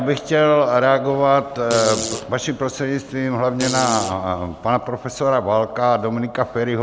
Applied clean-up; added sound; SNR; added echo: none; Fart; 11 dB; none.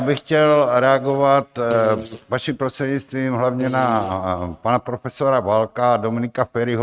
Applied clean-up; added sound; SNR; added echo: neural mask model RNNoise.